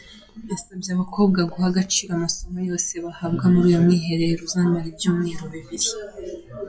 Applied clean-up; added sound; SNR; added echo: classical method WPE with log-MMSE.